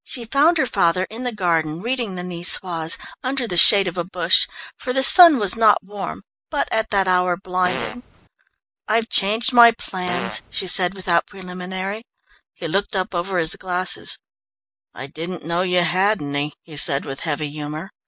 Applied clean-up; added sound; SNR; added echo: none; Fart; 8 dB; none.